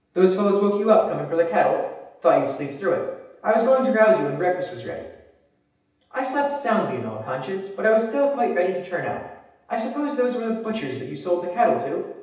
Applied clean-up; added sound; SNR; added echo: none; none; none; reverberation time 0.9 s.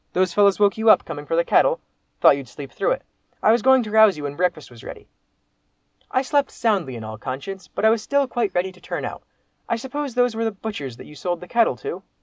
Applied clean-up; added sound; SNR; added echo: none; none; none; none.